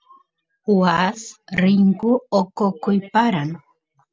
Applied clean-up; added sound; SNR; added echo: none; none; none; none.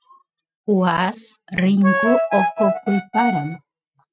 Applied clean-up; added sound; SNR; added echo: neural mask model RNNoise.